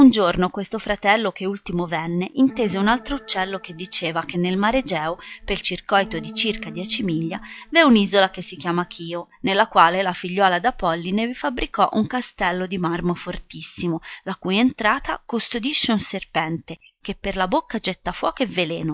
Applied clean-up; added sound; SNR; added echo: classical method log-MMSE.